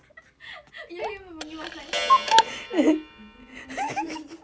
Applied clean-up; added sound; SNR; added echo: none; Clock; -4 dB; none.